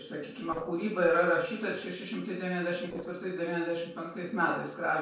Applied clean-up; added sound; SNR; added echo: neural separator model SepFormer DNS4.